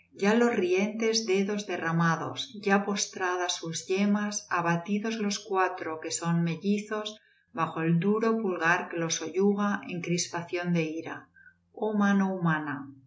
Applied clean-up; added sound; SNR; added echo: none; none; none; none.